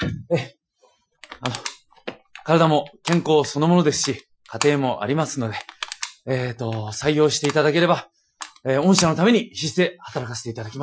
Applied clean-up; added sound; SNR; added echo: classical method Wiener filter.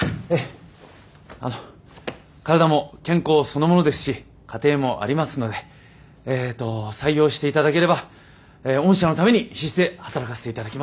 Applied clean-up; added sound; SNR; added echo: none; none; none; none.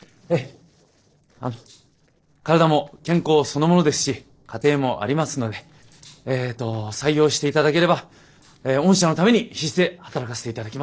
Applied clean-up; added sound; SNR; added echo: neural separator model SepFormer DNS4.